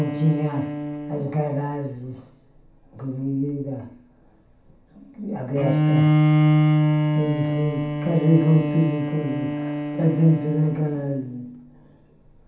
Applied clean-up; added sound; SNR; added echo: none; Bowed string instrument; 0 dB; reverberation time 0.7 s.